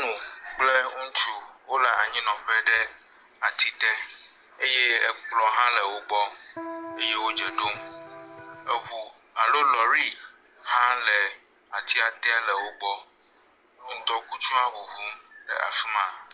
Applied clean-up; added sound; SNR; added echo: none; Electric guitar; 13 dB; none.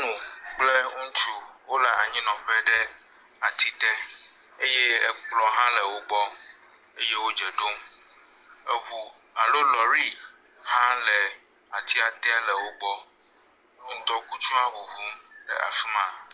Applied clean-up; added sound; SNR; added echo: none; none; none; none.